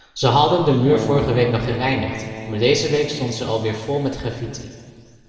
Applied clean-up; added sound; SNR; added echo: none; Keyboard (musical); 12 dB; reverberation time 1.9 s.